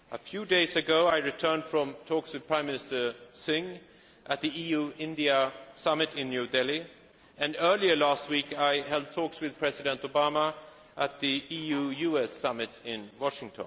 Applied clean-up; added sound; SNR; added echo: none; none; none; none.